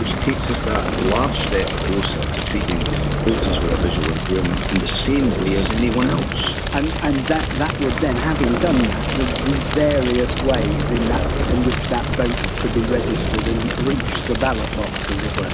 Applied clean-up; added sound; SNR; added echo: none; Fire; -1 dB; none.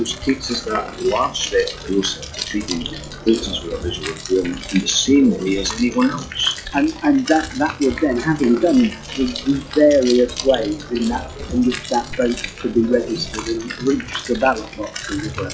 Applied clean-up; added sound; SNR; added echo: classical method log-MMSE.